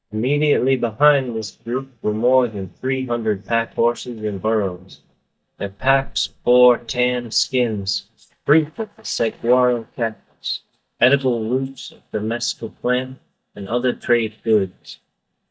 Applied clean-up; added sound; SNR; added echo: neural mask model DeepFilterNet 3.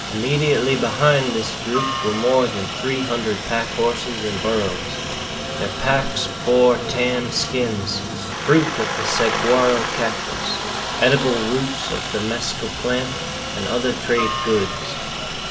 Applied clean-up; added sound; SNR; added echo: none; Aircraft; 4 dB; reverberation time 0.8 s.